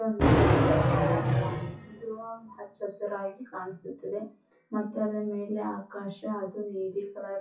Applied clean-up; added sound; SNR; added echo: classical method WPE with log-MMSE.